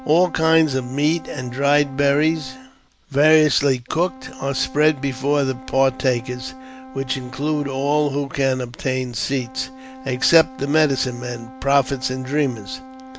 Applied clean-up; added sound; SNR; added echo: none; Brass instrument; 18 dB; none.